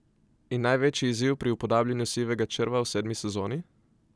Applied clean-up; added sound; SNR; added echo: none; none; none; none.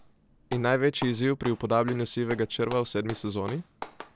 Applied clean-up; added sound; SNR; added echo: none; Clapping; 15 dB; none.